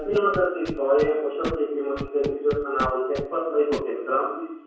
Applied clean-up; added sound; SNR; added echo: none; Scratching (performance technique); 13 dB; reverberation time 0.6 s.